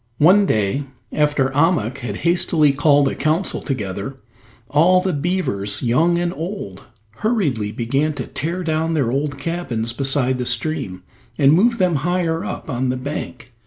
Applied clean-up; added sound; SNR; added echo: none; none; none; none.